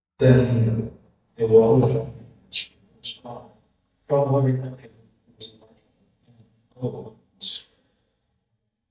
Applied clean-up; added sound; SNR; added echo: neural mask model DeepFilterNet 3.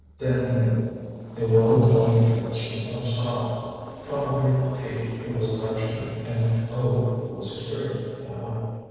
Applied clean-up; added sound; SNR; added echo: neural separator model SepFormer DNS4.